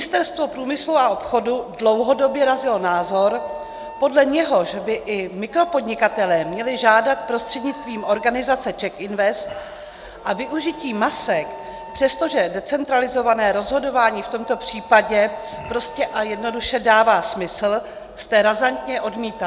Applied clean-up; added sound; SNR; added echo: none; Wind instrument, woodwind instrument; 20 dB; none.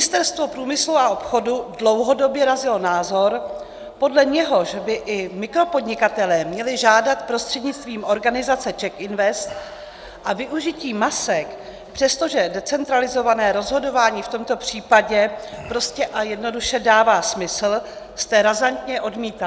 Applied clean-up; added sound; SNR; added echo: none; none; none; none.